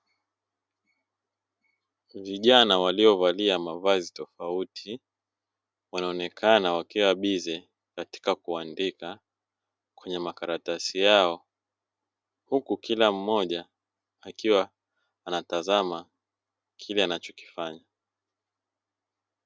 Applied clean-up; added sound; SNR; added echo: none; none; none; none.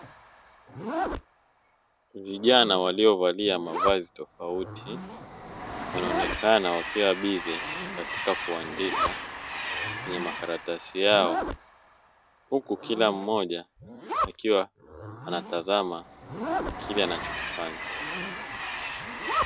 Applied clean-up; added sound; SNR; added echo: none; Train + Zipper (clothing); 5 dB; none.